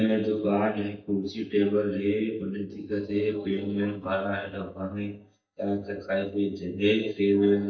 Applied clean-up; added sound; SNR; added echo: neural mask model DeepFilterNet 3.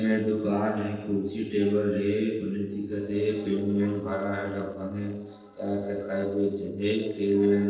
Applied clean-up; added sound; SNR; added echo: neural separator model SepFormer DNS4.